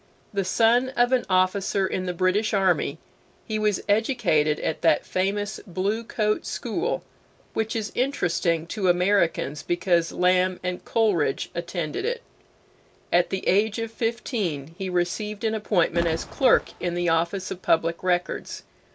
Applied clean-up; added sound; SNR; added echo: none; Fireworks; 12 dB; none.